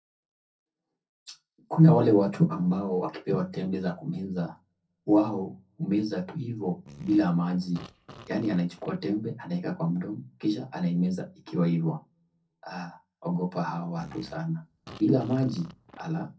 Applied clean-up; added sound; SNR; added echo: neural separator model SepFormer DNS4.